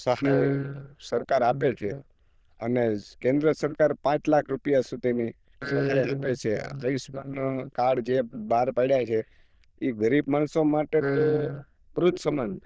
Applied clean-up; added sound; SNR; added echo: neural diffusion model UNIVERSE++.